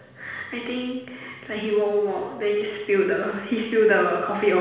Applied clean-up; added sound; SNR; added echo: none; none; none; reverberation time 1.1 s.